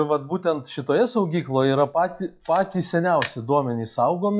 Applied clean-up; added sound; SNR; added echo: classical method log-MMSE.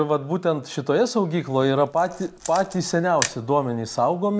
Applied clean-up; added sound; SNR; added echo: none; Camera; 14 dB; none.